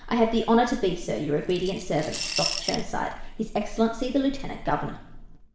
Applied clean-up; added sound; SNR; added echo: none; Coin (dropping) / Glass; 7 dB; reverberation time 0.8 s.